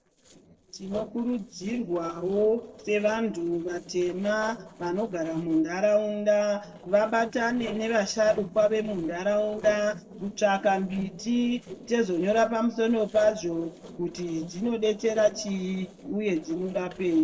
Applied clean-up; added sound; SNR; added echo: neural separator model SepFormer DNS4.